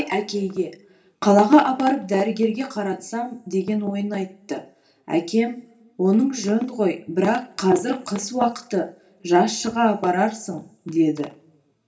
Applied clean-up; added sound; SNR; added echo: none; none; none; reverberation time 0.4 s.